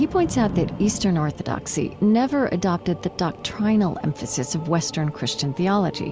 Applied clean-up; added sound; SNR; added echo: none; Thunder / Rain; 14 dB; none.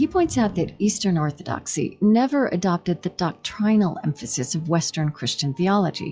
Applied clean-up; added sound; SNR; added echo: classical method log-MMSE.